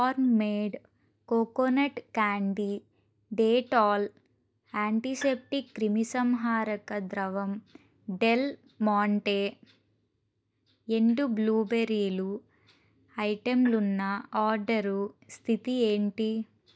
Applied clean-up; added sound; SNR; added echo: neural mask model DeepFilterNet 3.